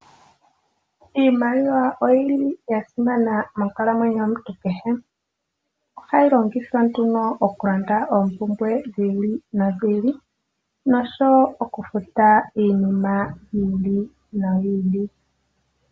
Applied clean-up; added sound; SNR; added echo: none; none; none; none.